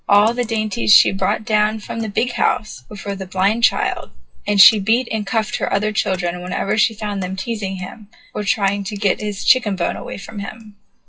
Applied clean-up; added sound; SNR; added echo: classical method WPE with log-MMSE.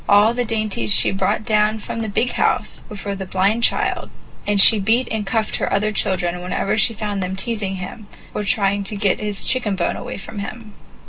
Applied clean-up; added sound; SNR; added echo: none; Computer keyboard; 8 dB; reverberation time 0.2 s.